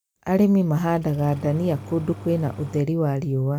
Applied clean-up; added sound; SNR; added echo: none; Engine starting; 17 dB; none.